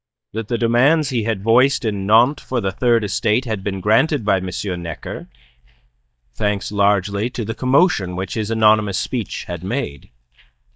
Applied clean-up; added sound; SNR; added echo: neural mask model DeepFilterNet 3.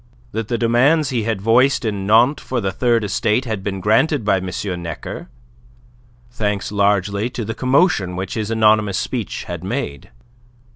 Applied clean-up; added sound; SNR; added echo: none; none; none; none.